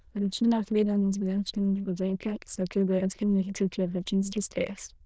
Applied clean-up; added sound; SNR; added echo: neural diffusion model UNIVERSE++.